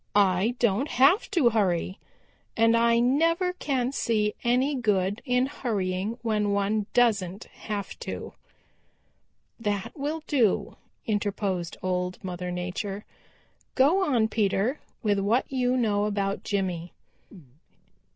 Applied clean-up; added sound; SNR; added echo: none; none; none; none.